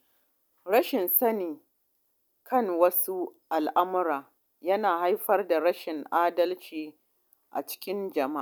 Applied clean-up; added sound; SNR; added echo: none; none; none; none.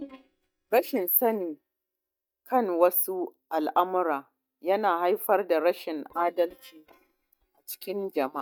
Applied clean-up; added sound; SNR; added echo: neural mask model DeepFilterNet 3.